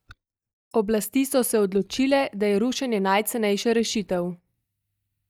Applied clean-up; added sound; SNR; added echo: neural mask model DeepFilterNet 3.